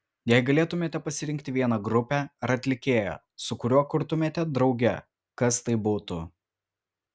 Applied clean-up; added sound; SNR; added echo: none; none; none; none.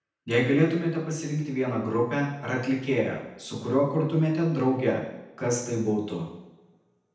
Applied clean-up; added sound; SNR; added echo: none; none; none; reverberation time 0.9 s.